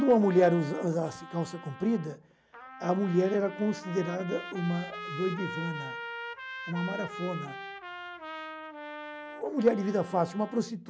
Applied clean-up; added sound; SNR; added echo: none; Trumpet; 12 dB; none.